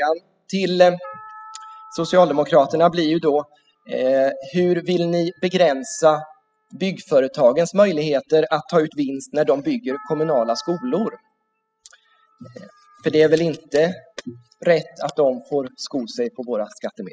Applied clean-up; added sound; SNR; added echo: classical method spectral subtraction.